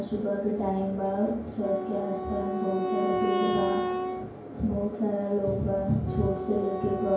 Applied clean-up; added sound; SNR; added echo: none; Wind instrument, woodwind instrument; 5 dB; reverberation time 0.5 s.